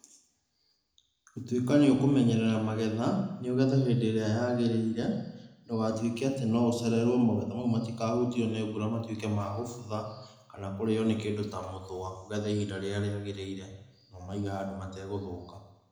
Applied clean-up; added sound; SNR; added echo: none; none; none; reverberation time 0.9 s.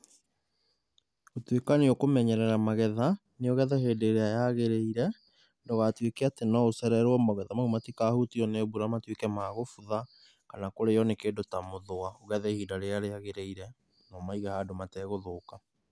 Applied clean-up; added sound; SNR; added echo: none; none; none; none.